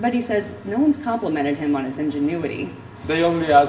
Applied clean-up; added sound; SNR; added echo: none; none; none; reverberation time 0.8 s.